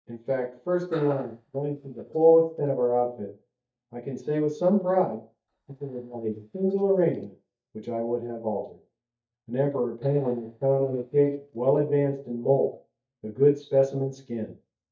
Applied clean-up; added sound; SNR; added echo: neural mask model DeepFilterNet 3.